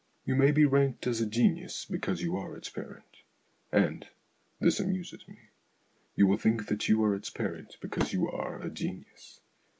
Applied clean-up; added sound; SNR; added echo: none; none; none; none.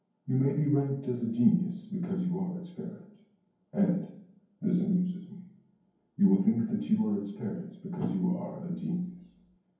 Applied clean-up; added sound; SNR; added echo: none; none; none; reverberation time 0.9 s.